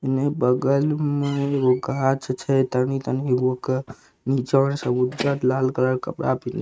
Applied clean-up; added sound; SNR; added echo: neural mask model RNNoise.